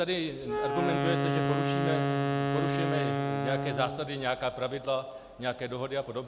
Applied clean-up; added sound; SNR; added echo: none; Wind instrument, woodwind instrument; -2 dB; none.